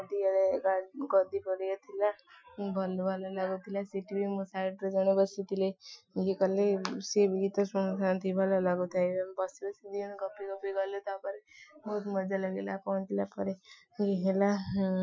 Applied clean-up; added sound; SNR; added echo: classical method Wiener filter.